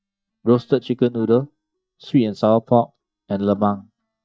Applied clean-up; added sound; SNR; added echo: neural mask model DeepFilterNet 3.